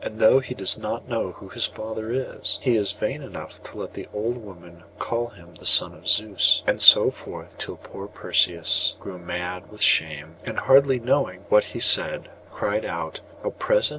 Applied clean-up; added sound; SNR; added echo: none; none; none; none.